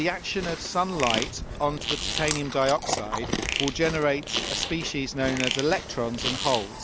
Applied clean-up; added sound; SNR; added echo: none; Chewing, mastication + Fart; 4 dB; none.